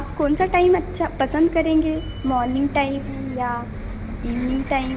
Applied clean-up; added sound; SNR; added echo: none; Bus; 9 dB; none.